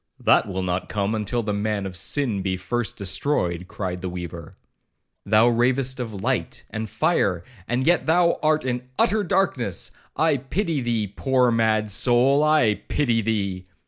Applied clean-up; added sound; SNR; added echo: none; none; none; none.